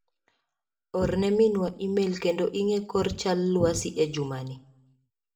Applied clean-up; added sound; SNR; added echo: none; none; none; reverberation time 0.4 s.